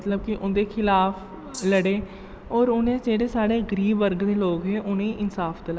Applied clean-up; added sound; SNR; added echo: none; Rattle (instrument); 16 dB; none.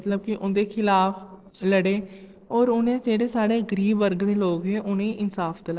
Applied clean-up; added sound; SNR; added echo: neural separator model SepFormer DNS4.